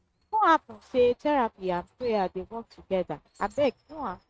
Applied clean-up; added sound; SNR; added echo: neural mask model RNNoise.